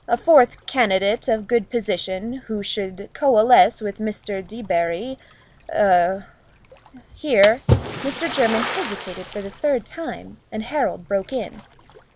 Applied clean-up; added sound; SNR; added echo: none; Splash, splatter; 10 dB; none.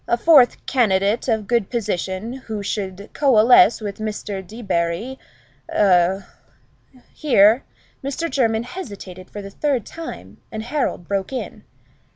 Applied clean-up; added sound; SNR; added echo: none; none; none; none.